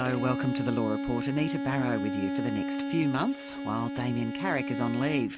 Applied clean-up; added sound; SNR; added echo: none; Bowed string instrument; 2 dB; none.